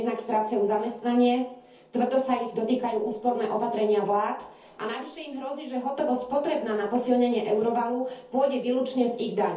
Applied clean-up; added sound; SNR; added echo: none; none; none; reverberation time 0.5 s.